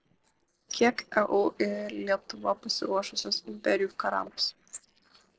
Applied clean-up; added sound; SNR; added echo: neural separator model SepFormer DNS4.